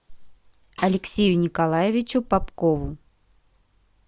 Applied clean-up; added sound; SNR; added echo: none; Snare drum; 18 dB; none.